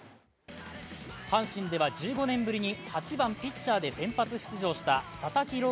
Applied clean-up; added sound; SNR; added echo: none; none; none; none.